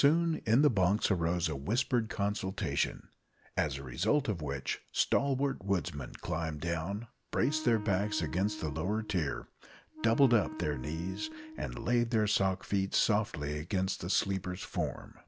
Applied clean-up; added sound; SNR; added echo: none; Wind instrument, woodwind instrument; 12 dB; none.